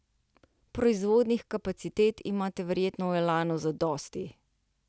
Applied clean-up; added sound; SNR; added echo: none; none; none; none.